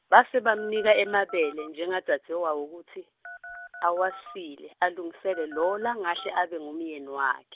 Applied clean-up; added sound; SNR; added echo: none; Telephone; 16 dB; none.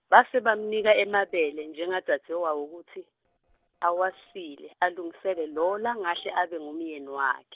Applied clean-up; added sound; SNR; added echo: neural separator model SepFormer DNS4.